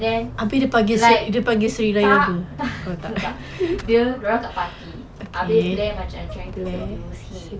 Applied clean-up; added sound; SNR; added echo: none; Squeak / Accelerating, revving, vroom / Vehicle; 15 dB; none.